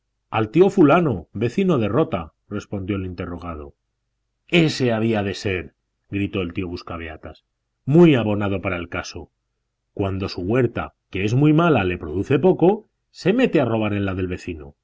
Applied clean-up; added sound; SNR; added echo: none; none; none; none.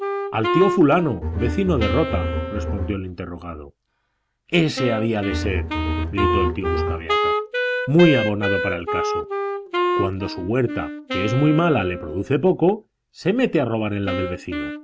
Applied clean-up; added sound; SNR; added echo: none; Wind instrument, woodwind instrument + Bowed string instrument; 3 dB; none.